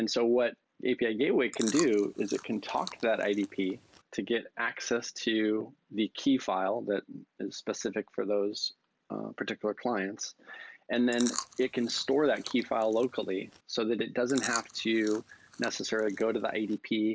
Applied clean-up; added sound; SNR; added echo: none; Chewing, mastication; 13 dB; none.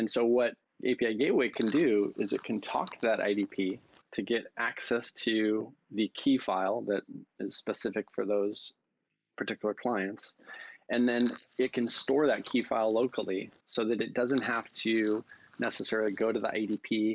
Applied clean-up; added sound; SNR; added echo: neural mask model Resemble Enhance denoiser.